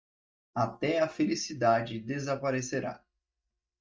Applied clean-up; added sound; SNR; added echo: neural mask model DeepFilterNet 3.